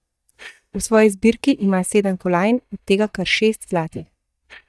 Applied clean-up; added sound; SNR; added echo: neural mask model DeepFilterNet 3.